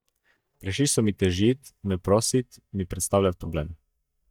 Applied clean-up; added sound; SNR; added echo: neural mask model DeepFilterNet 3.